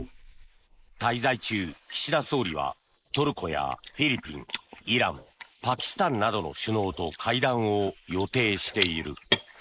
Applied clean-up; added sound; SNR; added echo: neural mask model Resemble Enhance denoiser.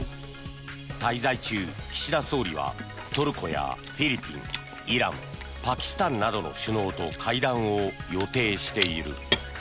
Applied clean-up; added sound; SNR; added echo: none; Chewing, mastication; 10 dB; none.